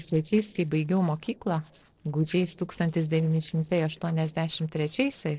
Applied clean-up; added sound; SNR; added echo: neural separator model SepFormer DNS4.